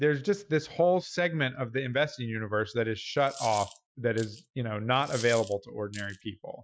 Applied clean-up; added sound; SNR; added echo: classical method Wiener filter.